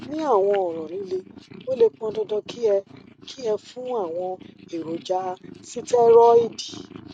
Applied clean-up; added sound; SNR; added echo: neural mask model RNNoise.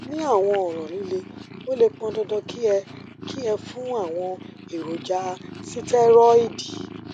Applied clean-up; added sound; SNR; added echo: none; Purr; 15 dB; none.